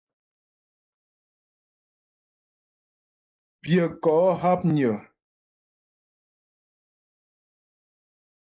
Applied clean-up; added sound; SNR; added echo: neural mask model Resemble Enhance denoiser.